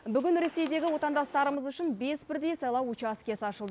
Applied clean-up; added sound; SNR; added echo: none; none; none; none.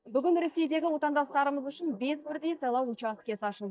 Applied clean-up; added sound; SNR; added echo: neural mask model DeepFilterNet 3.